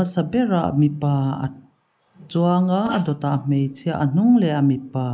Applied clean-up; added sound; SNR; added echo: neural mask model Resemble Enhance denoiser.